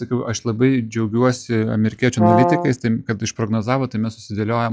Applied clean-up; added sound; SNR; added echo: classical method log-MMSE.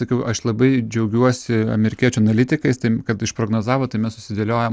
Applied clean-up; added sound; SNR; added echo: none; none; none; none.